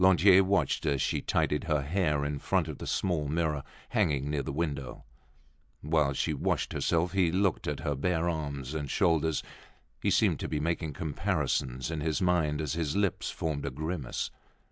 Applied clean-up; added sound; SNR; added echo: none; none; none; none.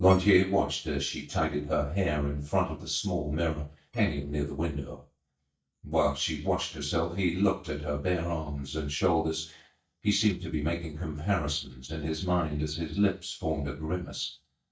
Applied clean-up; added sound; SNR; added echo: neural mask model DeepFilterNet 3.